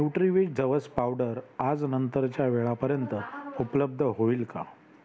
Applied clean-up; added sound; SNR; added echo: none; none; none; none.